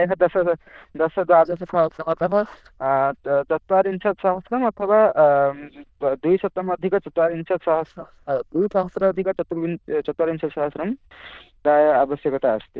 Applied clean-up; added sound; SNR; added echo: neural diffusion model UNIVERSE++.